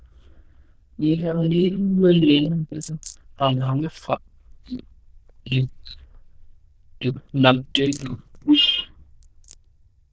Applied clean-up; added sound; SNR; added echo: neural diffusion model UNIVERSE++.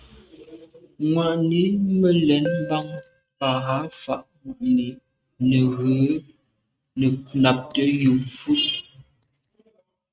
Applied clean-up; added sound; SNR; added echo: neural mask model RNNoise.